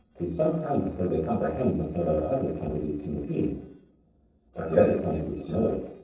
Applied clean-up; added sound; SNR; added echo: neural separator model SepFormer DNS4.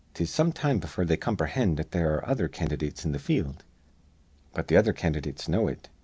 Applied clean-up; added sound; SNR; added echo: none; none; none; none.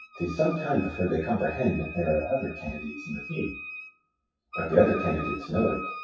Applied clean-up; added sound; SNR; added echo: classical method WPE with log-MMSE.